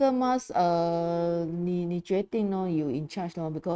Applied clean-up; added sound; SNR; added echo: neural mask model RNNoise.